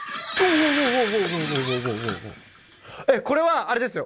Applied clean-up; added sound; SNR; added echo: none; none; none; none.